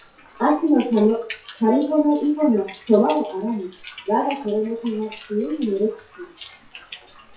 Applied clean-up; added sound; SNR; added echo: classical method WPE with log-MMSE.